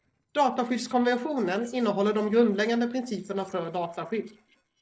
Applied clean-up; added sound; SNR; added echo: neural separator model SepFormer DNS4.